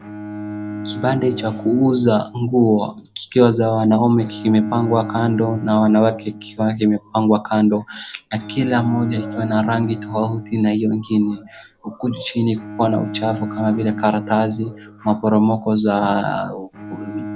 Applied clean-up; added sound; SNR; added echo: none; Bowed string instrument; 13 dB; none.